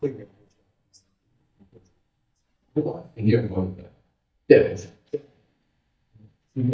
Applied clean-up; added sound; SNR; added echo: neural mask model DeepFilterNet 3.